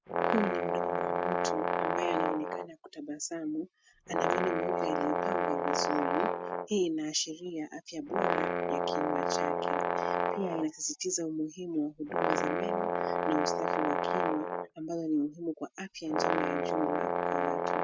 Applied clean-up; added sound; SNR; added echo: neural mask model RNNoise.